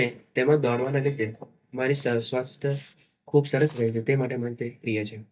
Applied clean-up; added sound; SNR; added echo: neural mask model DeepFilterNet 3.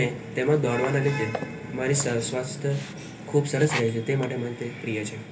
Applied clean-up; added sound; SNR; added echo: none; Sink (filling or washing); 15 dB; reverberation time 0.3 s.